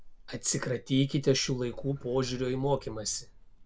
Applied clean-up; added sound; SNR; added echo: none; Sliding door; 15 dB; none.